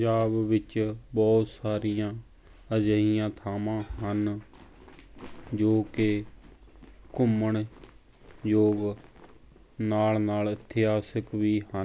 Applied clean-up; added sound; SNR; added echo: none; none; none; none.